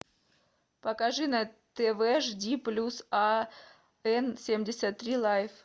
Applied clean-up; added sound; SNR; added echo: none; none; none; none.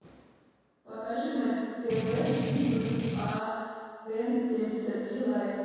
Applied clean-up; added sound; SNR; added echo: none; Strum; 1 dB; reverberation time 1.9 s.